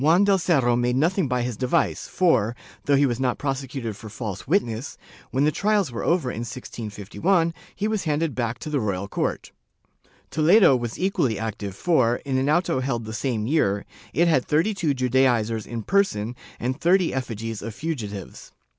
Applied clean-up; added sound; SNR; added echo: none; none; none; none.